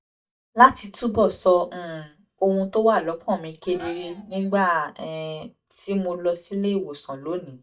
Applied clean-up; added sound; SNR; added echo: neural mask model DeepFilterNet 3.